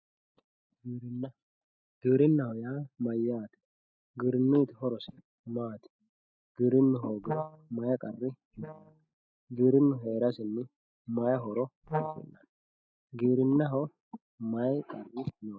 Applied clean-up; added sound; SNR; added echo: neural mask model DeepFilterNet 3.